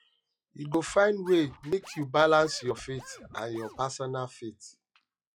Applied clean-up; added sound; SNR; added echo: classical method log-MMSE.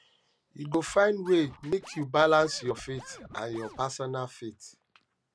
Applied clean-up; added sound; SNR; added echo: none; Scratching (performance technique); 20 dB; none.